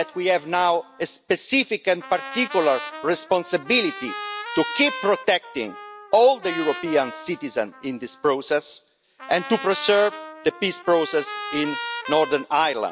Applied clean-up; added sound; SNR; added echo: none; Trumpet; 12 dB; none.